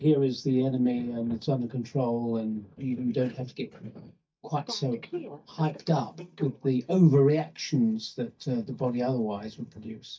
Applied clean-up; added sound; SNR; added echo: neural mask model DeepFilterNet 3.